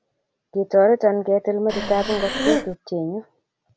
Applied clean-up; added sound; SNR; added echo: none; Breathing; 2 dB; none.